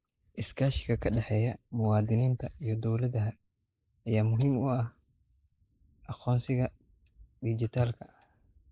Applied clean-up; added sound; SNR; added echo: neural mask model Resemble Enhance denoiser.